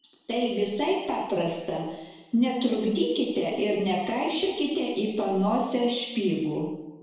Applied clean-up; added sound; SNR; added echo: none; none; none; reverberation time 1.0 s.